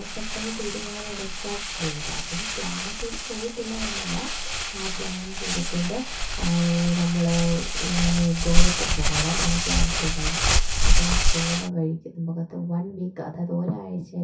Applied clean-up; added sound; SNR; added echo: none; Crumpling, crinkling; -4 dB; reverberation time 0.3 s.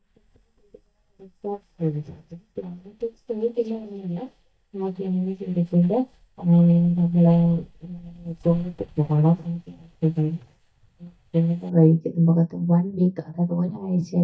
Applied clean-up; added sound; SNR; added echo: neural mask model DeepFilterNet 3.